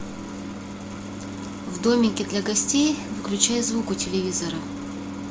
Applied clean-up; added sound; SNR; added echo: none; none; none; none.